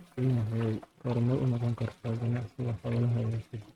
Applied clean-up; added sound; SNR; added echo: neural mask model RNNoise.